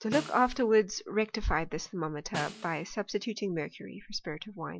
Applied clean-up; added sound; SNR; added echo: none; Snare drum; 15 dB; none.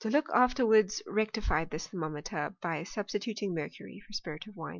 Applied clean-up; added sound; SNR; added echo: none; none; none; none.